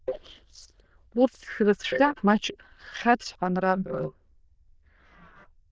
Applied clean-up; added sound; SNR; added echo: neural diffusion model UNIVERSE++.